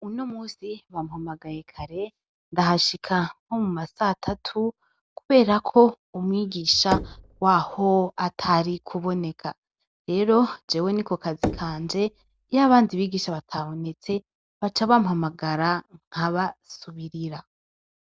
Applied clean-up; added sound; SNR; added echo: none; Knock / Wood; 12 dB; none.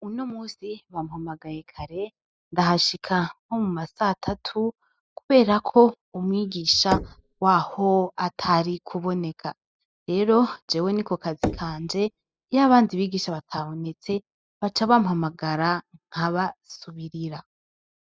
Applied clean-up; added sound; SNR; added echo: classical method spectral subtraction.